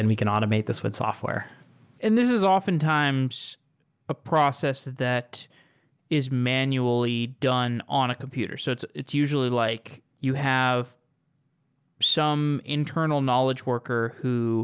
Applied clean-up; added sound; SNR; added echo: none; none; none; none.